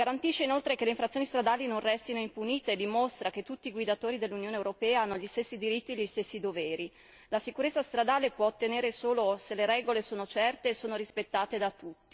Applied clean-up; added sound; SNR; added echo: none; none; none; none.